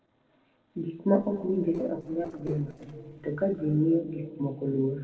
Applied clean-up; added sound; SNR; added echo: neural separator model SepFormer DNS4.